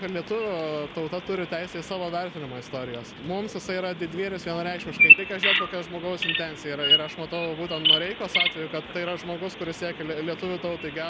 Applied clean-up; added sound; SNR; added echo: none; Bird vocalization, bird call, bird song; -4 dB; none.